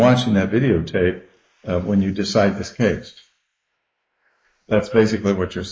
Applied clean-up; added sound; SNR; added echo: neural mask model Resemble Enhance denoiser.